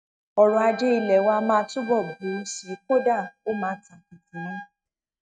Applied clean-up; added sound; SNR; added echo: neural mask model RNNoise.